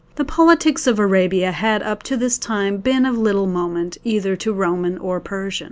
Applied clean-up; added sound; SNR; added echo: none; none; none; none.